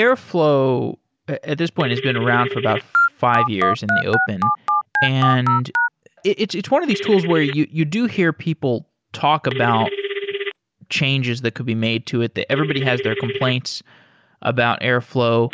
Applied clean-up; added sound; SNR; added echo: none; Telephone; 5 dB; none.